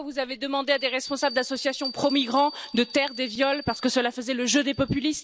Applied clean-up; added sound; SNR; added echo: none; Bell; 16 dB; none.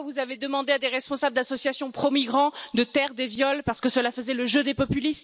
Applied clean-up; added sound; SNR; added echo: none; none; none; none.